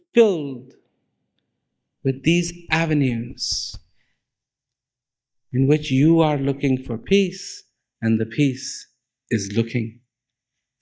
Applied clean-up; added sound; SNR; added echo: neural mask model DeepFilterNet 3.